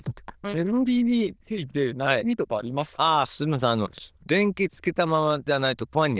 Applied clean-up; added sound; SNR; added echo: neural diffusion model UNIVERSE++.